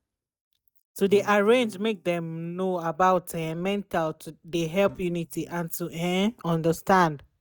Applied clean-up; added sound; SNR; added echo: neural mask model DeepFilterNet 3.